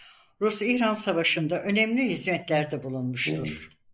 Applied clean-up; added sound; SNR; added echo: neural mask model Resemble Enhance denoiser.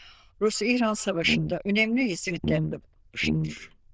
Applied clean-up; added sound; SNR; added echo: neural diffusion model UNIVERSE++.